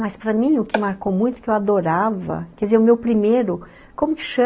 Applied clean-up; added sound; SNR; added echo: none; Marimba, xylophone; 13 dB; none.